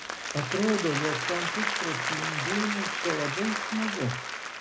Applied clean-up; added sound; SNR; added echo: none; Applause; 0 dB; none.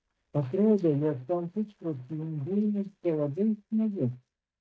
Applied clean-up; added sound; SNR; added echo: neural mask model DeepFilterNet 3.